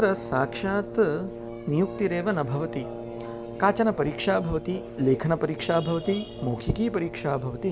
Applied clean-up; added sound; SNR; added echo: none; Brass instrument; 12 dB; none.